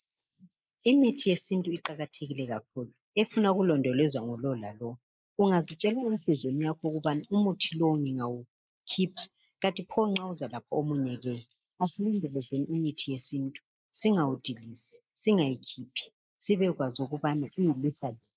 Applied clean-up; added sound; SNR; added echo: neural mask model Resemble Enhance denoiser.